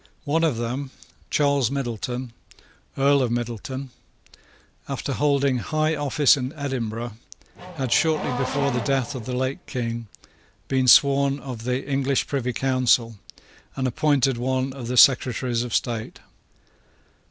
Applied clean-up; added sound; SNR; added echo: none; Race car, auto racing / Accelerating, revving, vroom; 8 dB; none.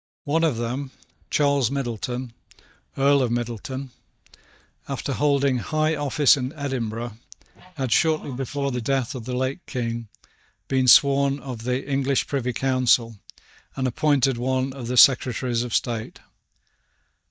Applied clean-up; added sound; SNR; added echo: neural mask model DeepFilterNet 3.